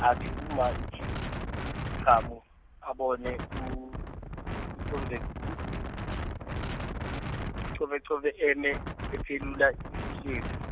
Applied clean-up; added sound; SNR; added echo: none; Wind; 3 dB; none.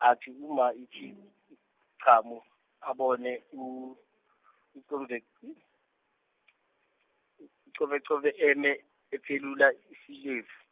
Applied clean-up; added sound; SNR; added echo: none; none; none; none.